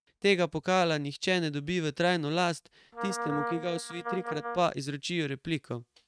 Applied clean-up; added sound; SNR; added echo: neural mask model RNNoise.